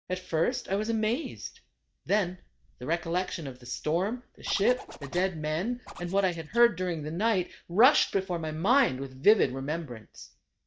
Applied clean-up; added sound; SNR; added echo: neural mask model DeepFilterNet 3.